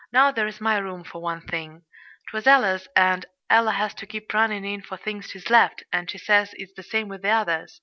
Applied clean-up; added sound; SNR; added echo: none; none; none; none.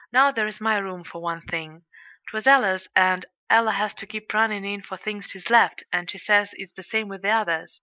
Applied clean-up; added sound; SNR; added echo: neural mask model Resemble Enhance denoiser.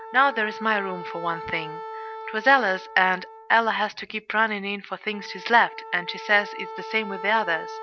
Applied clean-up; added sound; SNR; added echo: none; Wind instrument, woodwind instrument; 13 dB; none.